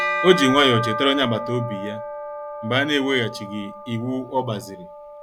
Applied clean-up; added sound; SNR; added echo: none; Bell; 6 dB; none.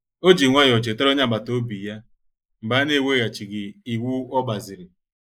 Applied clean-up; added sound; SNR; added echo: neural mask model Resemble Enhance denoiser.